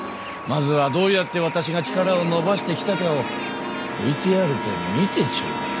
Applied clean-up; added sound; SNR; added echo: none; Bird; 14 dB; none.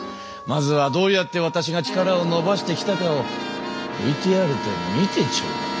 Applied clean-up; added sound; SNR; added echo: none; none; none; none.